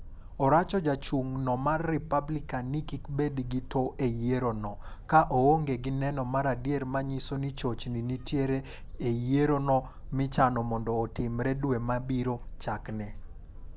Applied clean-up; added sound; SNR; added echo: none; Boat, Water vehicle; 12 dB; none.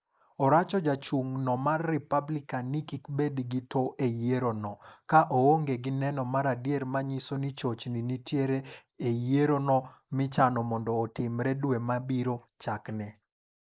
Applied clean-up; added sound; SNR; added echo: neural mask model Resemble Enhance denoiser.